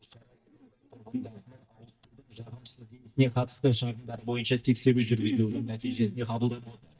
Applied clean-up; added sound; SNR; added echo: neural mask model DeepFilterNet 3.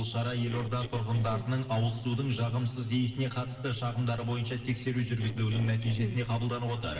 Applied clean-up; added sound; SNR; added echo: neural separator model SepFormer DNS4.